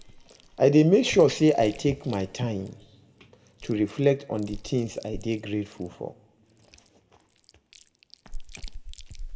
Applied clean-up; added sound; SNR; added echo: none; Chewing, mastication; 16 dB; reverberation time 1.2 s.